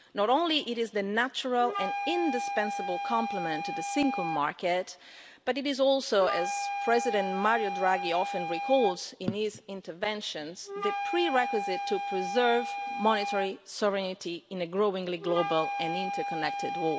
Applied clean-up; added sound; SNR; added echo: none; Wind instrument, woodwind instrument; 6 dB; none.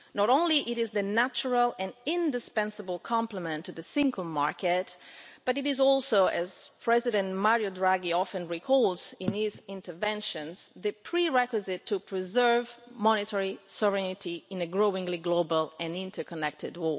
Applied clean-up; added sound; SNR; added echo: none; none; none; none.